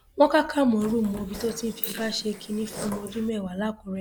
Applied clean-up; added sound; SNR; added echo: neural mask model Resemble Enhance denoiser.